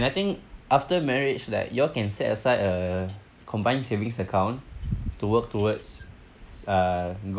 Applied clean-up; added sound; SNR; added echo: none; none; none; none.